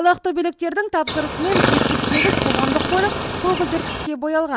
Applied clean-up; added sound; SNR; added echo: none; Chirp, tweet; -1 dB; none.